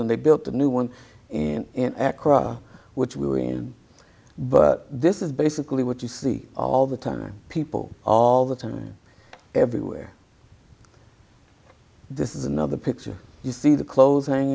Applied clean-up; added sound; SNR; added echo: none; none; none; none.